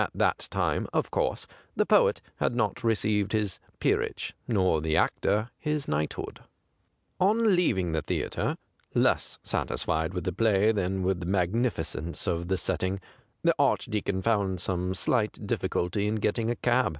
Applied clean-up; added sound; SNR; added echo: none; none; none; none.